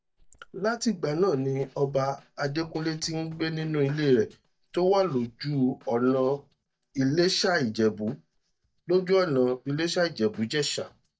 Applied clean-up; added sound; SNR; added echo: neural mask model DeepFilterNet 3.